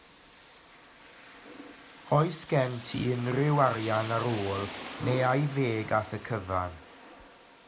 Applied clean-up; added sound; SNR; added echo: none; Rain; 13 dB; none.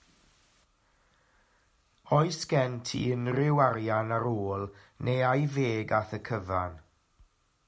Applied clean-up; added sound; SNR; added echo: none; none; none; none.